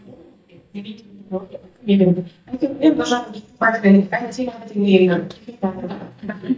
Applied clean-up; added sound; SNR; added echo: neural mask model DeepFilterNet 3.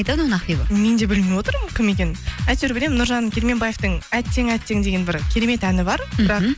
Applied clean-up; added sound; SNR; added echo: none; none; none; none.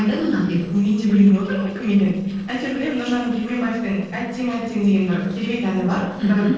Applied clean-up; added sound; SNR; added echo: neural separator model SepFormer DNS4.